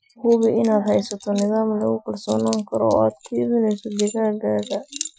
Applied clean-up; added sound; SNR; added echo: classical method Wiener filter.